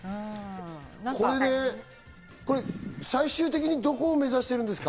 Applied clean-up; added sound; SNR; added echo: none; none; none; none.